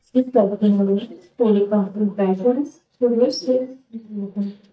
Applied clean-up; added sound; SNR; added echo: neural mask model DeepFilterNet 3.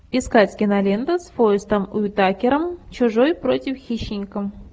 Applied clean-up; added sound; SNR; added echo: none; none; none; none.